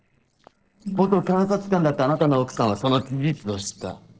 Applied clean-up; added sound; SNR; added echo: neural separator model SepFormer DNS4.